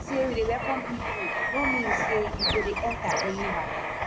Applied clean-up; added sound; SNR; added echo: none; Bird + Writing; -1 dB; none.